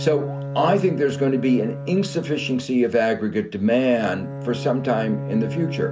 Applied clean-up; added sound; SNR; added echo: none; Bowed string instrument; 9 dB; none.